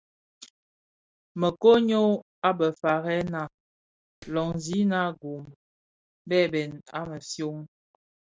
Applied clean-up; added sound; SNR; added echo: neural mask model RNNoise.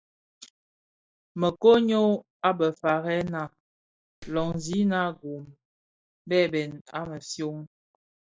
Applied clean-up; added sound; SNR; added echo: classical method log-MMSE.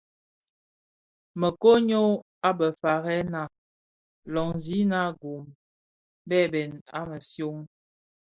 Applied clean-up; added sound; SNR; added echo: neural mask model Resemble Enhance denoiser.